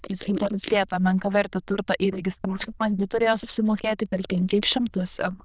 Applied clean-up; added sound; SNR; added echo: neural diffusion model UNIVERSE++.